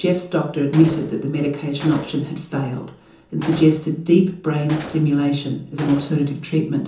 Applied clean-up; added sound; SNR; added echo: none; Gunshot, gunfire; 18 dB; reverberation time 0.6 s.